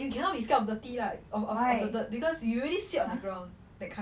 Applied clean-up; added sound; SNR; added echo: none; none; none; none.